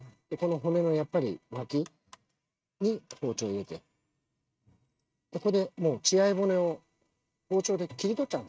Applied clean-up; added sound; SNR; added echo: neural mask model RNNoise.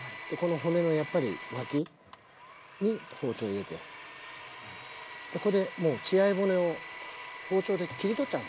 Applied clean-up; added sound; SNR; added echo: none; Domestic sounds, home sounds; 13 dB; none.